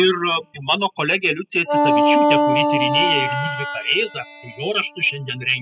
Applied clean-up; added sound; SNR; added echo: classical method spectral subtraction.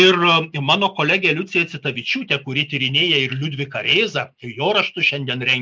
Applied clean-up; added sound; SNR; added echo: none; none; none; none.